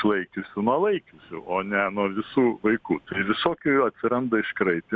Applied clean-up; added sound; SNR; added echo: none; none; none; none.